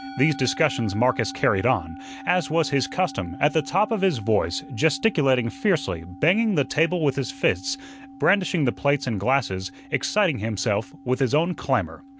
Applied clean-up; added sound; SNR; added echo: none; Musical instrument; 17 dB; none.